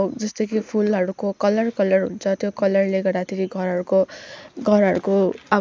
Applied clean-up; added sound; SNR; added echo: neural mask model Resemble Enhance denoiser.